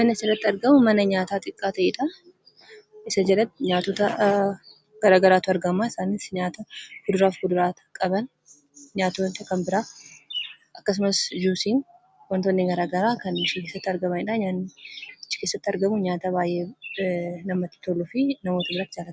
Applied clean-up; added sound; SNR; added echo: none; none; none; none.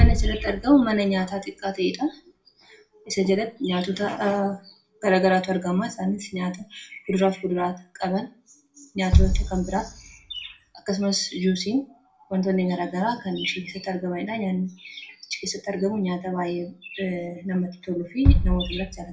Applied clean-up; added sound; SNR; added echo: none; Bass drum; 3 dB; reverberation time 0.3 s.